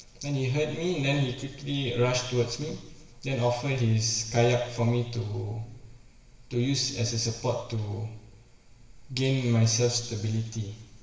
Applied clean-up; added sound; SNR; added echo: none; none; none; reverberation time 1.0 s.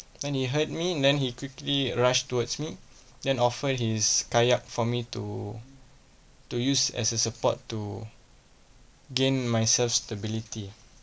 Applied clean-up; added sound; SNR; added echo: none; none; none; none.